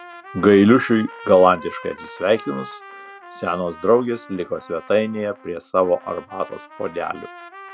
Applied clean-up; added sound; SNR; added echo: none; Trumpet; 19 dB; none.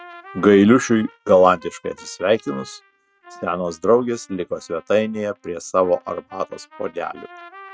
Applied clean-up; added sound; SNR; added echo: neural mask model RNNoise.